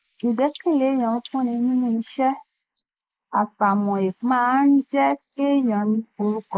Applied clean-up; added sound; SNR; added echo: neural mask model Resemble Enhance denoiser.